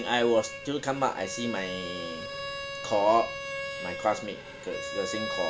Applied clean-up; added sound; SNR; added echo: none; Bowed string instrument; 7 dB; none.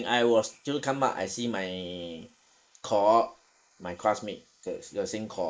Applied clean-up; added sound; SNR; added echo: neural mask model Resemble Enhance denoiser.